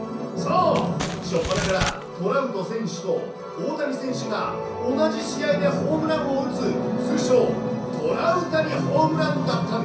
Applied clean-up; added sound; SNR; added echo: none; Crumpling, crinkling; 7 dB; reverberation time 0.6 s.